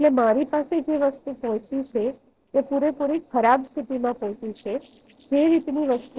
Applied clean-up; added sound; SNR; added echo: neural separator model SepFormer DNS4.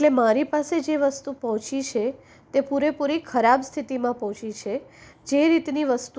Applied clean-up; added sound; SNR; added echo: none; none; none; none.